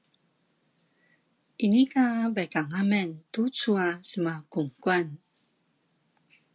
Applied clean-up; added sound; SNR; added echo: none; none; none; none.